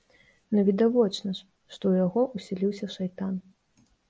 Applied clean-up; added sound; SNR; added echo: none; none; none; none.